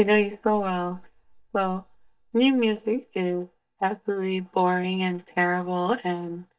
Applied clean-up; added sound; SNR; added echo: neural mask model DeepFilterNet 3.